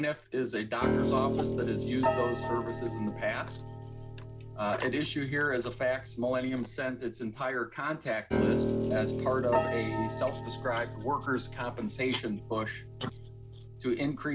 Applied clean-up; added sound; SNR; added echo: none; Piano; 2 dB; none.